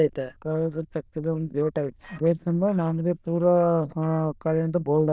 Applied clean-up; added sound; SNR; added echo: neural diffusion model UNIVERSE++.